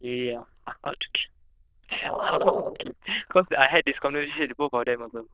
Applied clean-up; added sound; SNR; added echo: neural diffusion model UNIVERSE++.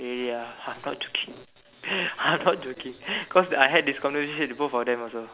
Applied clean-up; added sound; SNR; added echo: none; none; none; none.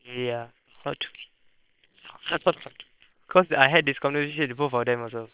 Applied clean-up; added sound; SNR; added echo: neural separator model SepFormer WHAM!.